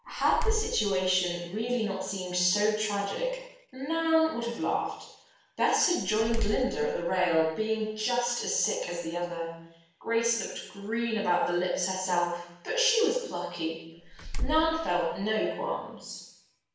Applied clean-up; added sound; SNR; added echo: none; Slam; 3 dB; reverberation time 0.7 s.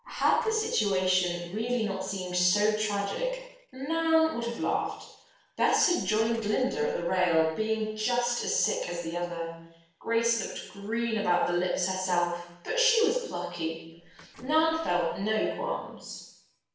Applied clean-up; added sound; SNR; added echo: neural separator model SepFormer DNS4.